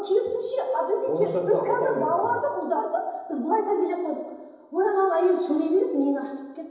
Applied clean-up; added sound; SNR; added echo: none; none; none; reverberation time 1.0 s.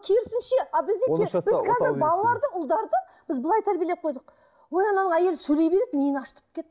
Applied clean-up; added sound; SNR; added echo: none; none; none; none.